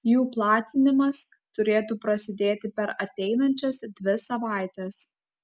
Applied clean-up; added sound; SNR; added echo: none; none; none; none.